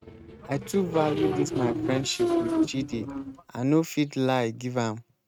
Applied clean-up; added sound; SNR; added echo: neural mask model RNNoise.